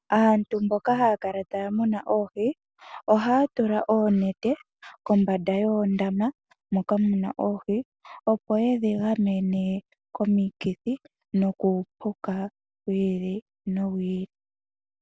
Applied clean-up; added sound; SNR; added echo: none; none; none; none.